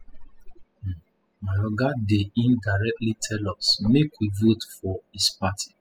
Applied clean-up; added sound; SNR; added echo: classical method spectral subtraction.